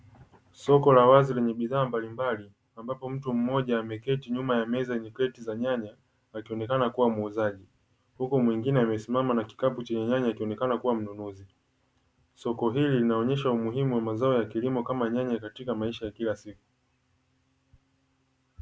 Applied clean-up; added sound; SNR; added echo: none; none; none; none.